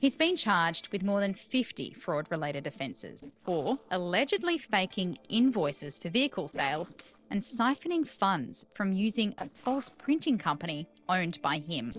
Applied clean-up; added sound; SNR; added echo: neural separator model SepFormer DNS4.